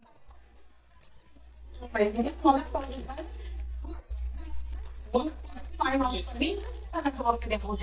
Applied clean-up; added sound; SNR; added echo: neural mask model DeepFilterNet 3.